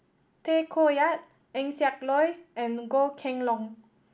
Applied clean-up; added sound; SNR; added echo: none; none; none; none.